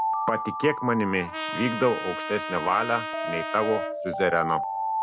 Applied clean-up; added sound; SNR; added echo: none; Alarm + Trumpet; 3 dB; none.